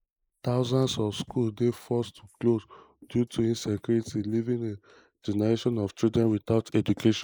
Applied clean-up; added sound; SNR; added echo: neural mask model Resemble Enhance denoiser.